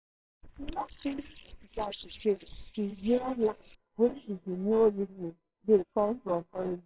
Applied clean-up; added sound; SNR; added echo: neural separator model SepFormer WHAMR!.